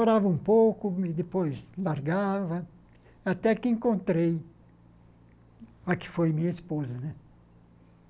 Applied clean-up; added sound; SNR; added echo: none; none; none; none.